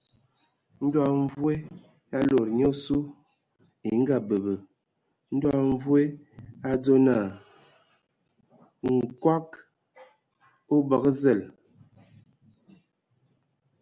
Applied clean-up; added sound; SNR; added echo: none; none; none; none.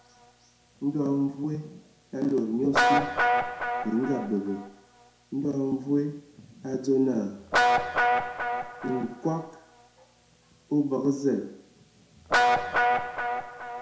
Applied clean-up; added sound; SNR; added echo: none; Guitar; -1 dB; reverberation time 0.6 s.